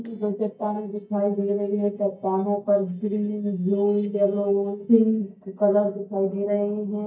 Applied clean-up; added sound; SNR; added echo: neural mask model DeepFilterNet 3.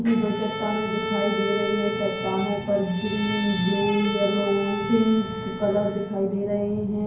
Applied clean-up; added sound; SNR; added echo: none; Bowed string instrument; 7 dB; reverberation time 0.9 s.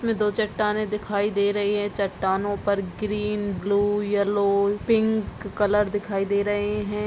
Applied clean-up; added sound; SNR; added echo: none; none; none; none.